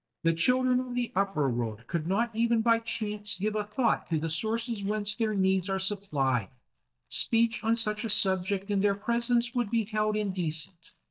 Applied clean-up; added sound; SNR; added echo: neural mask model DeepFilterNet 3.